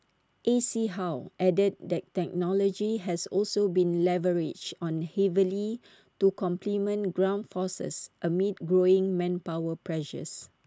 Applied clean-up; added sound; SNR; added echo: none; none; none; none.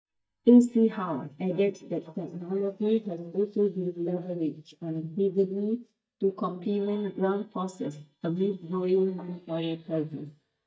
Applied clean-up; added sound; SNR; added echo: neural mask model DeepFilterNet 3.